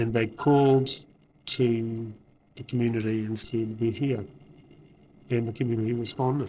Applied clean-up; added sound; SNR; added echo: neural separator model SepFormer DNS4.